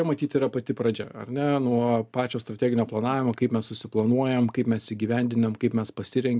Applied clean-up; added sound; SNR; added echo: none; none; none; none.